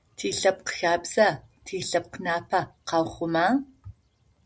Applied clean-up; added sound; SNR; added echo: none; none; none; none.